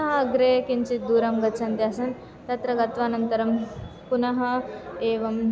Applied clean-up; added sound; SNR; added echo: none; none; none; none.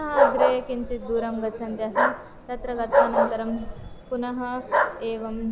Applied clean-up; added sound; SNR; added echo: none; Bark; -3 dB; none.